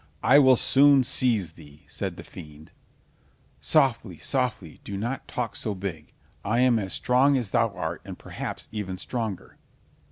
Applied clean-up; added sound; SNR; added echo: none; none; none; none.